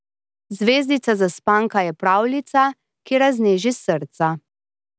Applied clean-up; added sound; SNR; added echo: none; none; none; none.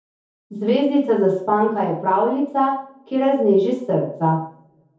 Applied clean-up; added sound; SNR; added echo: none; none; none; reverberation time 0.6 s.